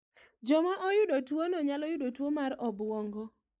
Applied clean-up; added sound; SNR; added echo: neural mask model Resemble Enhance denoiser.